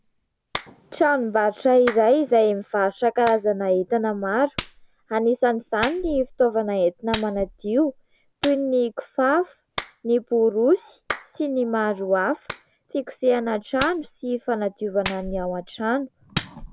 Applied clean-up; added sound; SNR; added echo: none; Clapping; 15 dB; none.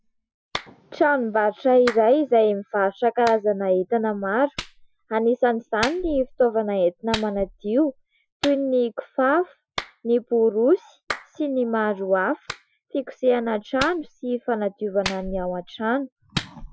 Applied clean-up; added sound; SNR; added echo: classical method Wiener filter.